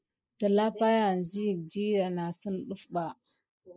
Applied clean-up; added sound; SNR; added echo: neural mask model Resemble Enhance denoiser.